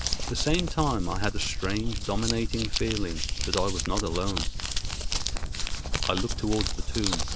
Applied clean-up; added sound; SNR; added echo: none; Crumpling, crinkling; -2 dB; none.